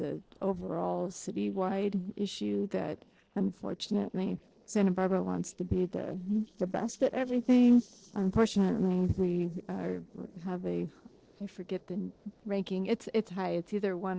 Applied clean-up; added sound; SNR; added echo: neural separator model SepFormer DNS4.